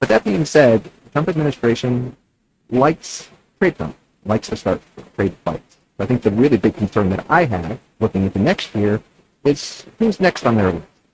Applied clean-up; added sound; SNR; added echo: neural mask model RNNoise.